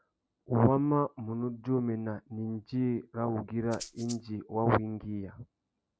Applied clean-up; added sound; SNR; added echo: none; Rattle (instrument); 15 dB; none.